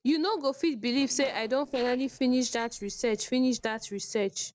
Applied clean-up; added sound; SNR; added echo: neural separator model SepFormer DNS4.